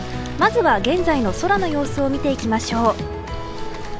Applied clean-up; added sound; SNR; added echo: none; Computer keyboard; 11 dB; none.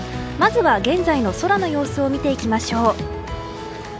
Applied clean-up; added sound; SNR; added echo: none; none; none; none.